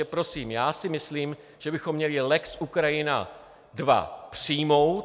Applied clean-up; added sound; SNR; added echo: none; none; none; none.